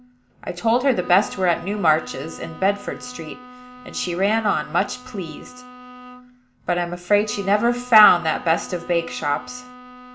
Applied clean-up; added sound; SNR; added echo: none; Bowed string instrument; 18 dB; none.